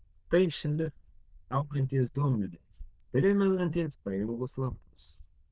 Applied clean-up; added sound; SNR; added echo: neural diffusion model UNIVERSE++.